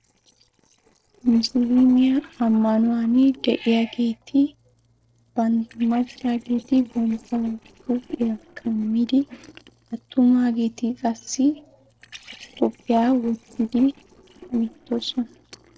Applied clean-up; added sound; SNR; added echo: neural separator model SepFormer DNS4.